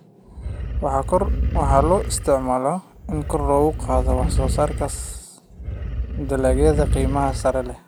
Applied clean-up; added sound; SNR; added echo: none; Animal; 1 dB; none.